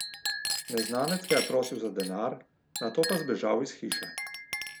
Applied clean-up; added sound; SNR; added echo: none; Chink, clink; 5 dB; none.